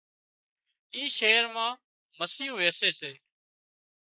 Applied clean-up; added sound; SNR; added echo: neural mask model Resemble Enhance denoiser.